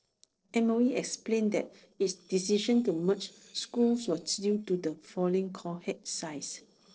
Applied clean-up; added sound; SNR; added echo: neural separator model SepFormer DNS4.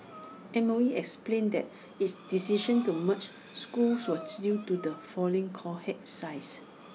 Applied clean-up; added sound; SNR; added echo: none; Breathing; 20 dB; none.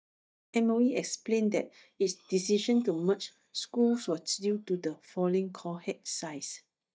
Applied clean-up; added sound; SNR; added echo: neural mask model DeepFilterNet 3.